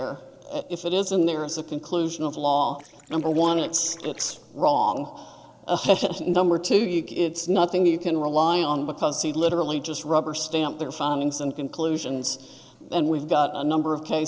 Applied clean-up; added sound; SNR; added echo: neural separator model SepFormer DNS4.